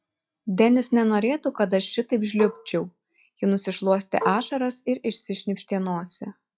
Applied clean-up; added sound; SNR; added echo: classical method log-MMSE.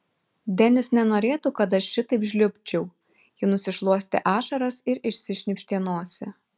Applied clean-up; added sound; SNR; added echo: none; none; none; none.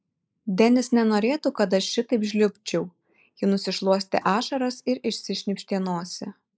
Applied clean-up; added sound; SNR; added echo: neural mask model Resemble Enhance denoiser.